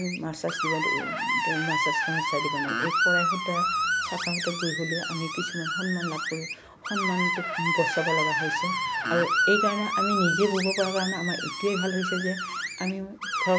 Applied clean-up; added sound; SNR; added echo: none; Screech; -2 dB; none.